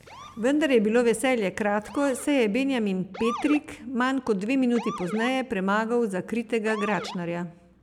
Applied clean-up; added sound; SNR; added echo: none; Motor vehicle (road) / Siren; 16 dB; none.